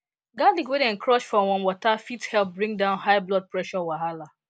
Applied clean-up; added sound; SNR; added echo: none; none; none; none.